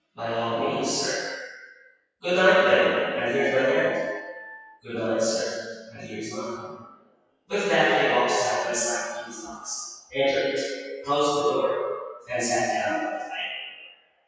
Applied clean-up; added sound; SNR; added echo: classical method WPE with log-MMSE.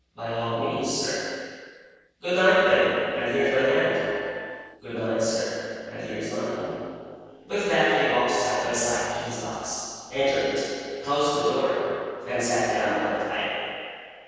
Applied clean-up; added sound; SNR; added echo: neural separator model SepFormer DNS4.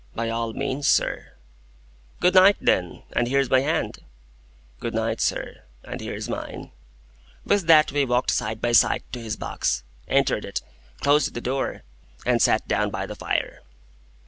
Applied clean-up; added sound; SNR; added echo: none; none; none; none.